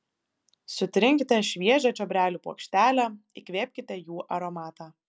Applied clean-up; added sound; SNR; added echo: none; none; none; none.